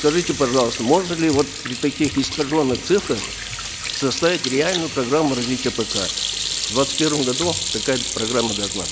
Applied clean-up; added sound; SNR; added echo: none; Sink (filling or washing) / Hands; 5 dB; none.